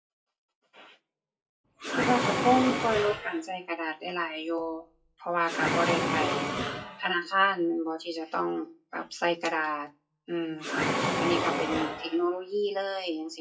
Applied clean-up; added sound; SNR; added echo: classical method WPE with log-MMSE.